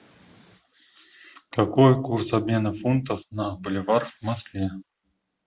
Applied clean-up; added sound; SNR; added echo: none; none; none; none.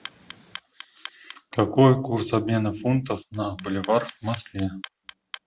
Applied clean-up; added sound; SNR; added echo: none; Clock; 19 dB; none.